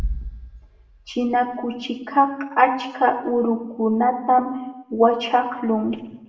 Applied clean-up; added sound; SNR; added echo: none; Bass drum; 15 dB; reverberation time 0.7 s.